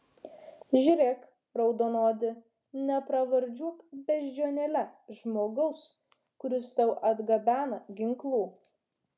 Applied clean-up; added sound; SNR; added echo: none; none; none; none.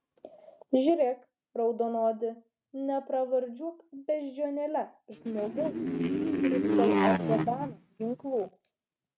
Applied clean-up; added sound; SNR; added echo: neural mask model RNNoise.